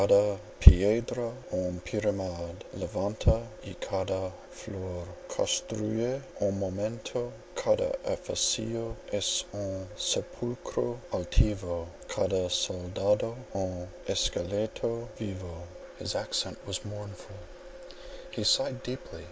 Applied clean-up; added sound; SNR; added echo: none; none; none; none.